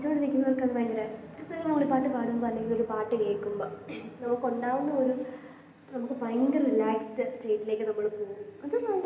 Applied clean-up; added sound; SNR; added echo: none; none; none; none.